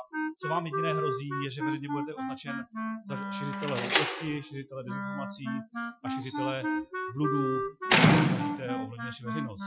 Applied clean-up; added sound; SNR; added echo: classical method Wiener filter.